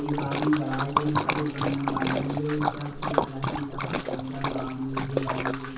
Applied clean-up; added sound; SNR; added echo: none; Splash, splatter; 0 dB; reverberation time 0.8 s.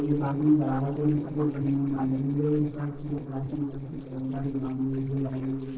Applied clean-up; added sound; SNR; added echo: neural separator model SepFormer DNS4.